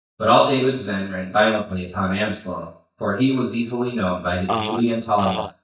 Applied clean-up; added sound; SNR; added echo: neural mask model DeepFilterNet 3.